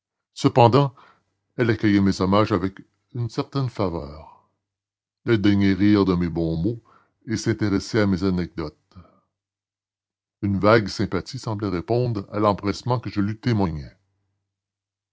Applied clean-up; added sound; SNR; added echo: none; none; none; none.